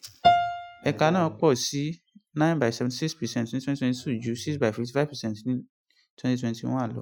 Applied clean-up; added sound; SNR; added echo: classical method Wiener filter.